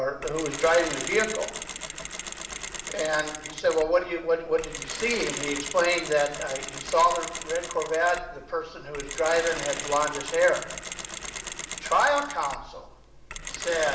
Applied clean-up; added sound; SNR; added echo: none; Mechanisms; 9 dB; reverberation time 0.9 s.